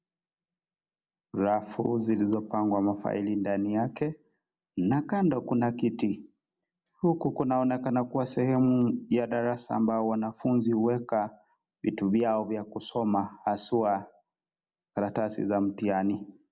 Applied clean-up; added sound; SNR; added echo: none; none; none; none.